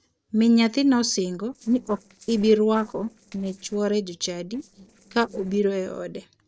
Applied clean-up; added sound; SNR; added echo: neural separator model SepFormer DNS4.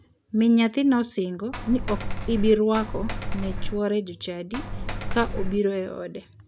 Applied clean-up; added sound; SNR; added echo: none; Coin (dropping); 3 dB; none.